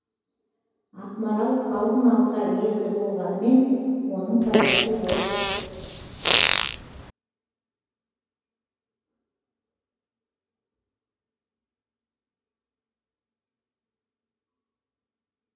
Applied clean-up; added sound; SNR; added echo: none; Fart; -4 dB; reverberation time 2.2 s.